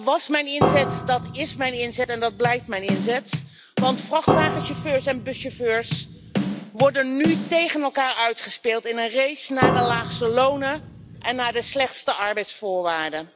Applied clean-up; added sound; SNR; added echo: none; Bass drum / Snare drum + Piano; 3 dB; none.